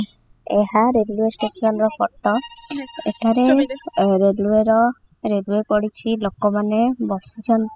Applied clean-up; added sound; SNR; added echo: classical method spectral subtraction.